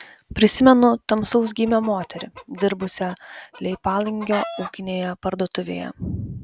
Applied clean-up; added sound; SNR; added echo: none; Chicken, rooster; 16 dB; none.